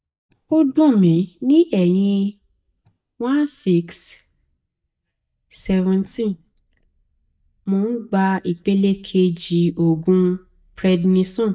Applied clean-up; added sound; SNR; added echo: neural mask model DeepFilterNet 3.